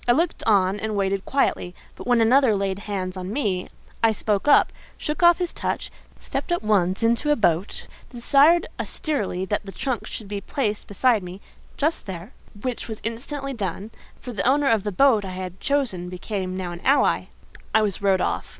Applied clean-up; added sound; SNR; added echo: none; none; none; none.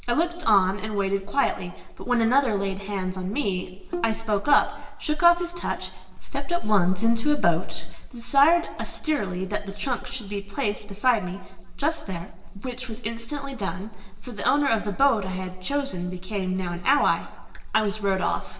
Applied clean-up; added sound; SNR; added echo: neural separator model SepFormer DNS4.